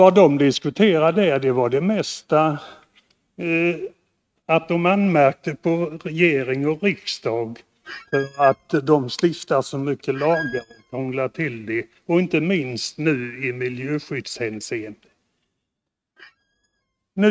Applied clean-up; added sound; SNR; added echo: neural mask model RNNoise.